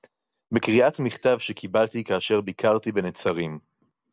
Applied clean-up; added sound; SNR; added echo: none; none; none; none.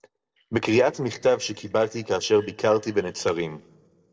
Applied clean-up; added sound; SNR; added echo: neural separator model SepFormer DNS4.